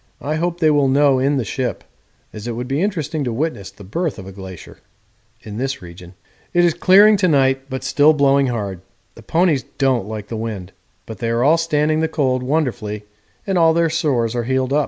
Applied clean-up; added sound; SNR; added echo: none; none; none; none.